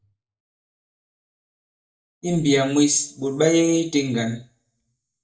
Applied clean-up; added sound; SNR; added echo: neural mask model DeepFilterNet 3.